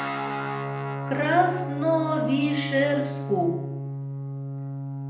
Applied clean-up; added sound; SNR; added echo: none; Guitar; 4 dB; reverberation time 0.7 s.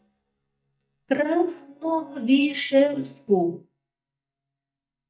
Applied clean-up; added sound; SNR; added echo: neural mask model DeepFilterNet 3.